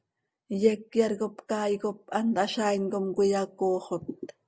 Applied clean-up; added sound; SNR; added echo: none; none; none; none.